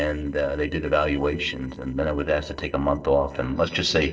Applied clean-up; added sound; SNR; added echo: neural separator model SepFormer DNS4.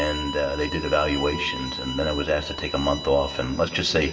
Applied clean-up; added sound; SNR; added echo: none; Bowed string instrument; 10 dB; reverberation time 1.5 s.